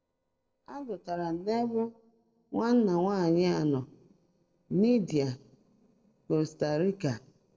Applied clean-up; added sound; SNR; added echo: neural separator model SepFormer DNS4.